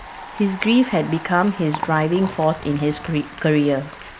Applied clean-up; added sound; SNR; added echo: none; Liquid + Applause / Cheering; 14 dB; none.